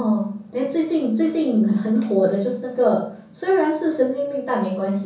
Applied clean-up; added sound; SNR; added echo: none; none; none; reverberation time 0.6 s.